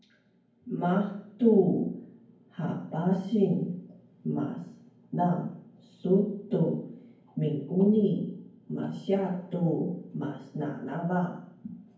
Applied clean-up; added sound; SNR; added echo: none; none; none; reverberation time 0.9 s.